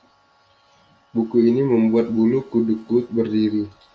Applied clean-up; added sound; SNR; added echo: none; none; none; none.